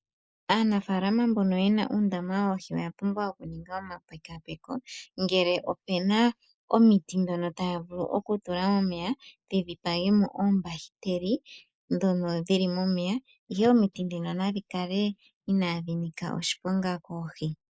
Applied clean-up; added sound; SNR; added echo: neural mask model Resemble Enhance denoiser.